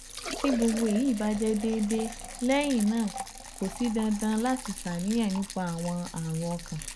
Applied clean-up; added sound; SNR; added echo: none; Liquid + Rattle; 11 dB; none.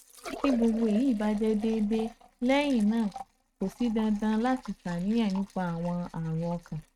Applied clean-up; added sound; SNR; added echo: neural mask model RNNoise.